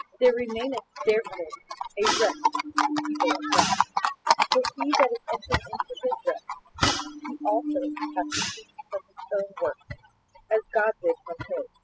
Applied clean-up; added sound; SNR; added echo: classical method spectral subtraction.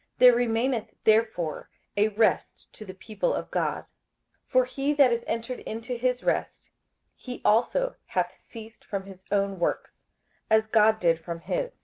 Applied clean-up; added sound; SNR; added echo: none; none; none; none.